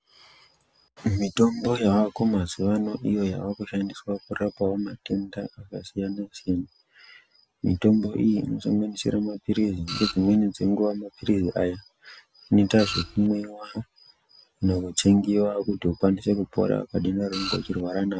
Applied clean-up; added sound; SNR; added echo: none; Printer; 8 dB; none.